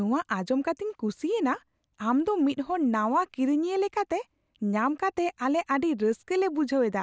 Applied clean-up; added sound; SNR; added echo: none; none; none; none.